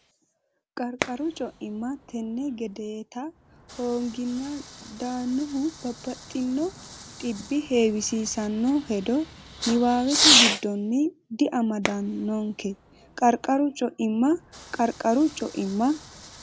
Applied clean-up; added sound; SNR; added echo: none; Fireworks; 5 dB; none.